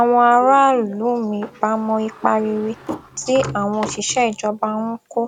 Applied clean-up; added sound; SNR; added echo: none; Sliding door; 18 dB; none.